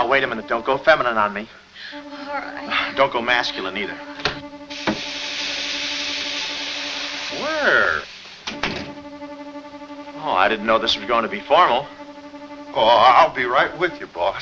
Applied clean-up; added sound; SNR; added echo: none; Bowed string instrument; 16 dB; none.